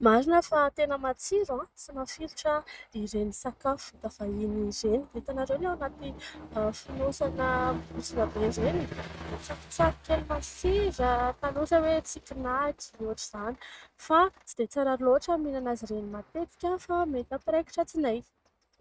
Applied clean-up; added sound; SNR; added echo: neural mask model RNNoise.